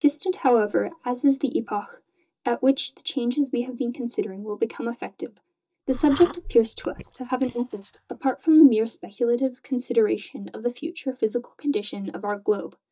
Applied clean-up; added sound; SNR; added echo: neural mask model DeepFilterNet 3.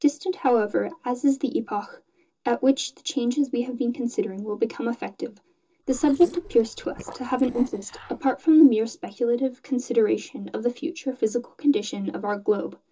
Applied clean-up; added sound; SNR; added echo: neural separator model SepFormer DNS4.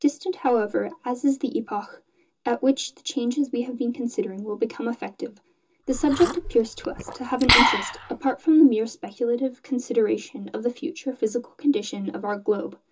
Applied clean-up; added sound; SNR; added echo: none; Liquid; 1 dB; reverberation time 0.2 s.